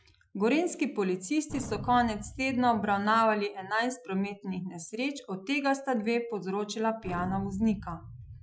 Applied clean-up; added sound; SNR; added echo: classical method Wiener filter.